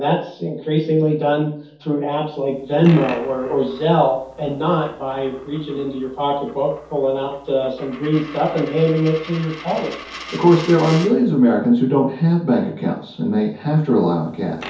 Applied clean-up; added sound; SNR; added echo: none; Coin (dropping); 19 dB; reverberation time 0.6 s.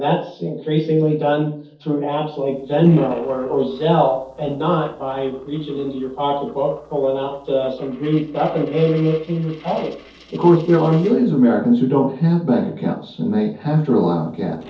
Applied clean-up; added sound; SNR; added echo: neural separator model SepFormer DNS4.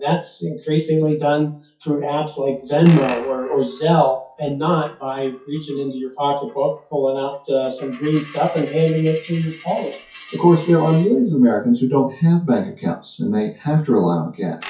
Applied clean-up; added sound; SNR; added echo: classical method WPE with log-MMSE.